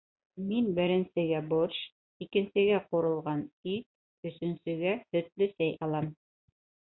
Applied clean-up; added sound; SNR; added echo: none; none; none; none.